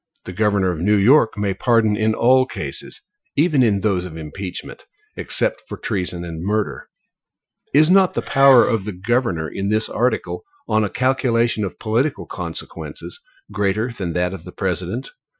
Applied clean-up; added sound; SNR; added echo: classical method Wiener filter.